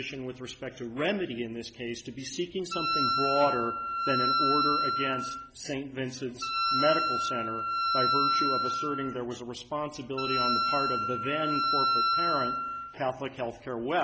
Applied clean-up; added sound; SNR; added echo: none; Wind instrument, woodwind instrument; -4 dB; none.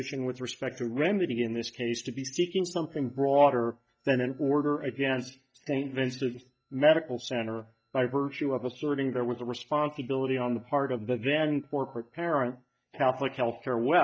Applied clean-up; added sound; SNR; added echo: neural mask model DeepFilterNet 3.